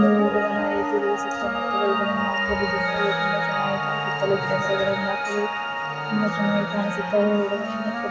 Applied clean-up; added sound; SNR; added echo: none; Piano + Wind instrument, woodwind instrument; 1 dB; none.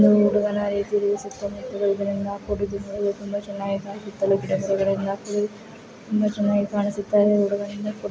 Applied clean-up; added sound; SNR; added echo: none; none; none; none.